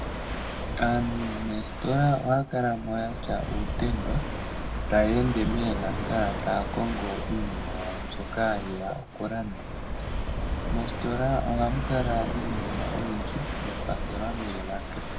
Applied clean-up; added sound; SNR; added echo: none; Walk, footsteps / Waves, surf / Wind; 2 dB; reverberation time 1.6 s.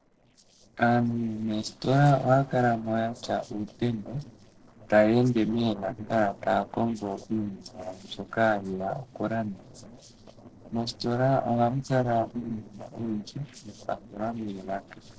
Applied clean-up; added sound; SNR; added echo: neural separator model SepFormer DNS4.